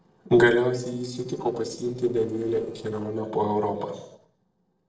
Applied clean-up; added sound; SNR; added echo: neural separator model SepFormer DNS4.